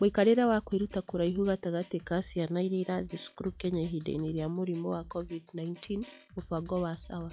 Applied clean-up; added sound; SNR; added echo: classical method log-MMSE.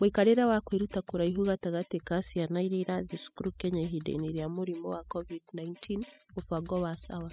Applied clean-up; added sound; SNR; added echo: classical method spectral subtraction.